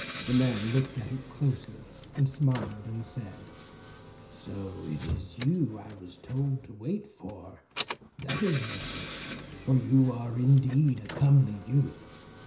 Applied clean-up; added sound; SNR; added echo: none; Engine / Car; 13 dB; reverberation time 0.5 s.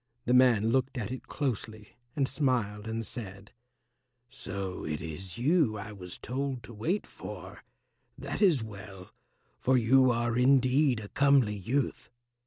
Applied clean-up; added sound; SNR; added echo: none; none; none; none.